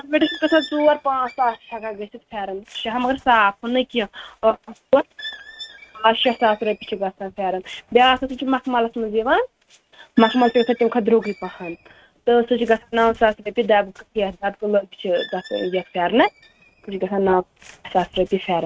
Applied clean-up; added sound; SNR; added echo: neural mask model RNNoise.